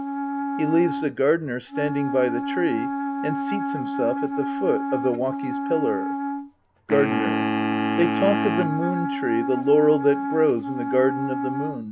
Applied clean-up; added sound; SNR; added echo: none; Wind instrument, woodwind instrument + Wind instrument, woodwind instrument; 2 dB; none.